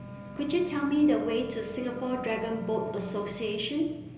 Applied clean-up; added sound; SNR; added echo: none; Wind instrument, woodwind instrument; 16 dB; reverberation time 0.8 s.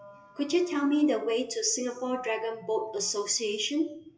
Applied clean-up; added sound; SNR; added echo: classical method WPE with log-MMSE.